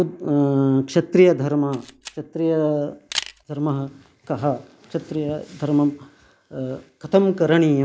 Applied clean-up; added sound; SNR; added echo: none; Camera; 16 dB; none.